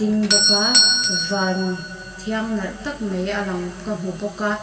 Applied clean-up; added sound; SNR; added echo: none; Doorbell; -1 dB; reverberation time 2.2 s.